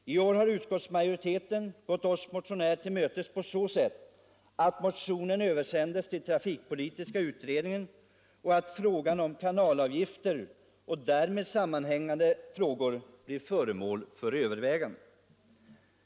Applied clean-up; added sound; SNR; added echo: none; none; none; none.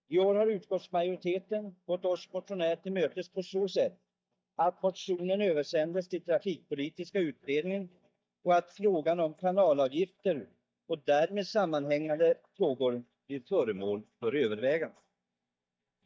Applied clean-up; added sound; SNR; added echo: neural mask model DeepFilterNet 3.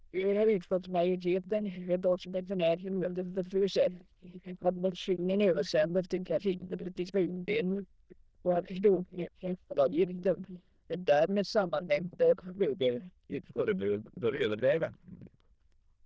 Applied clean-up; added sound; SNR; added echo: neural diffusion model UNIVERSE++.